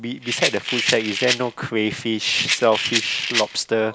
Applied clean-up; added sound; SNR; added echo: none; Rattle; 3 dB; none.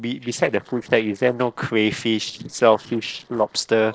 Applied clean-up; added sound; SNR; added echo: neural separator model SepFormer DNS4.